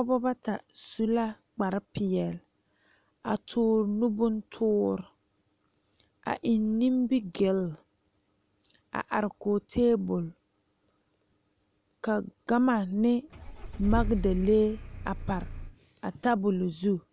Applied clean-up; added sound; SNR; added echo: none; Engine starting / Car; 5 dB; none.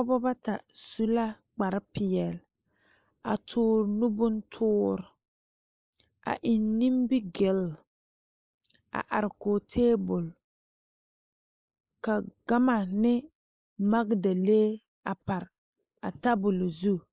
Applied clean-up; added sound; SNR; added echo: neural mask model Resemble Enhance denoiser.